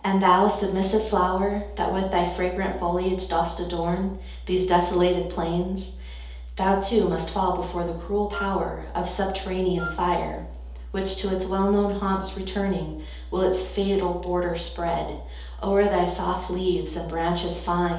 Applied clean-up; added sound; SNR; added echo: none; Wind instrument, woodwind instrument; 13 dB; reverberation time 2.2 s.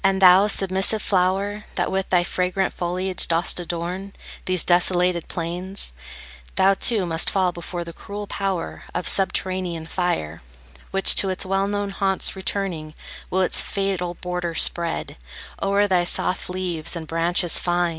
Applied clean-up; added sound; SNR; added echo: none; none; none; none.